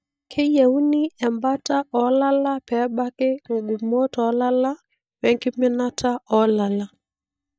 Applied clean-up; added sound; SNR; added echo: neural mask model DeepFilterNet 3.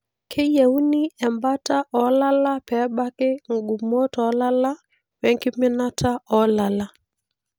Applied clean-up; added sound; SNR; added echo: none; none; none; none.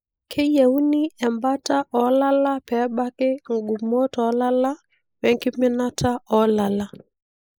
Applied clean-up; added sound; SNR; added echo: neural mask model Resemble Enhance denoiser.